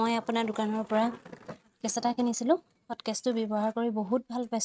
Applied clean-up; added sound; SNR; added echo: neural mask model RNNoise.